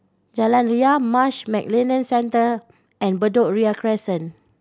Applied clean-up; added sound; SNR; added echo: none; none; none; none.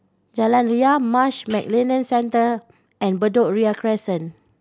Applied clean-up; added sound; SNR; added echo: none; Hi-hat; 15 dB; none.